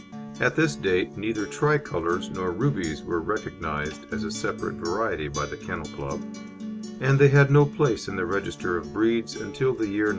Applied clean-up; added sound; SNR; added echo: none; Acoustic guitar; 12 dB; none.